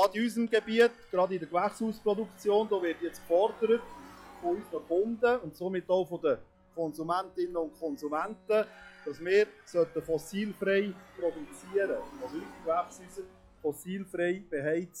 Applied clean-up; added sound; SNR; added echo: classical method log-MMSE.